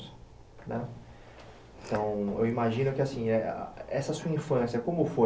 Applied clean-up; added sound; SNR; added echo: none; none; none; none.